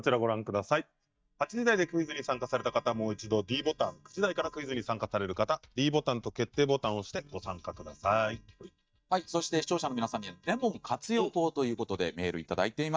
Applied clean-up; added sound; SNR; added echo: neural mask model DeepFilterNet 3.